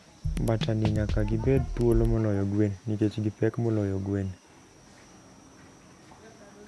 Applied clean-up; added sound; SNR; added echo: none; Drum kit; 1 dB; none.